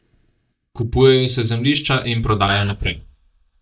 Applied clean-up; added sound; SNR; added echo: neural mask model DeepFilterNet 3.